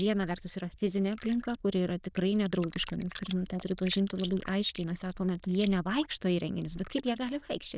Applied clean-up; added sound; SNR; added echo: neural diffusion model UNIVERSE++.